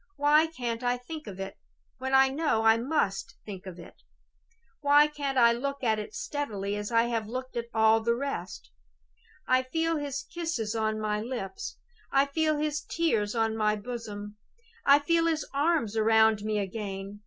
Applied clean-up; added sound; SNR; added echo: none; none; none; none.